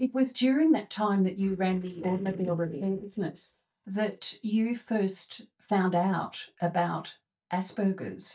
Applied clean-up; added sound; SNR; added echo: neural mask model DeepFilterNet 3.